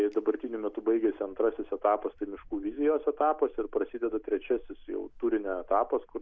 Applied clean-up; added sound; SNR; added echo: none; none; none; none.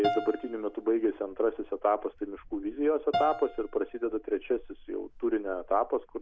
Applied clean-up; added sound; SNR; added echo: none; Piano; 10 dB; none.